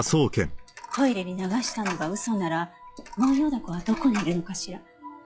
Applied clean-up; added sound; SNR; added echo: classical method log-MMSE.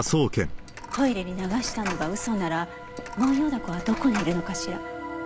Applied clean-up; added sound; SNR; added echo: none; Coin (dropping); 11 dB; none.